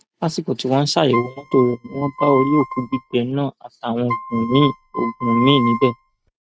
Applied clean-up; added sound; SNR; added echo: neural mask model RNNoise.